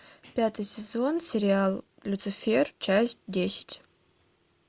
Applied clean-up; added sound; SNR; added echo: none; none; none; none.